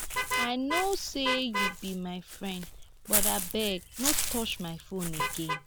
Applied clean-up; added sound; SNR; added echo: none; Walk, footsteps / Bird + Vehicle horn, car horn, honking; -1 dB; none.